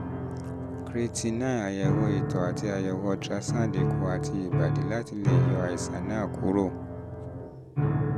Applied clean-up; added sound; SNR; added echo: none; Piano; -2 dB; none.